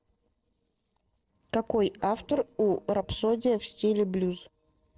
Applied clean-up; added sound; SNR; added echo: neural separator model SepFormer DNS4.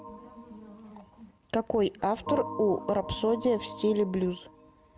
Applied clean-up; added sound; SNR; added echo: none; Organ; 12 dB; none.